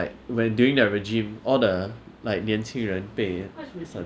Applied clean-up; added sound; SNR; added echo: none; none; none; none.